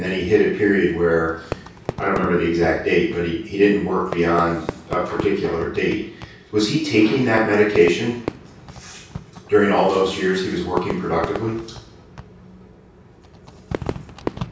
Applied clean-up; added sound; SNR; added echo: none; Fireworks; 14 dB; reverberation time 0.6 s.